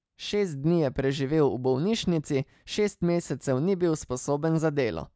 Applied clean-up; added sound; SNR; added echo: none; none; none; none.